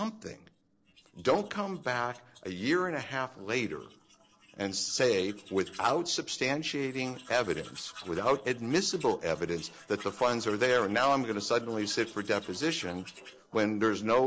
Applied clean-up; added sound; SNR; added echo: neural separator model SepFormer DNS4.